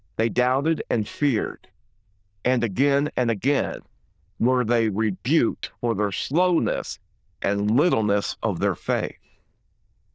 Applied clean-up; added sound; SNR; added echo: neural diffusion model UNIVERSE++.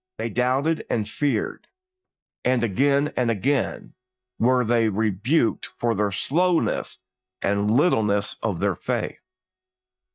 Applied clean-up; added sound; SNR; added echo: neural mask model DeepFilterNet 3.